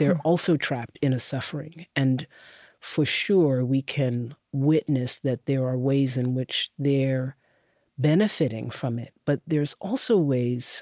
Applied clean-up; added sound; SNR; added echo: none; none; none; none.